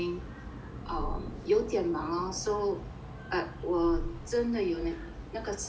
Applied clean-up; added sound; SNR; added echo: none; Purr; 7 dB; none.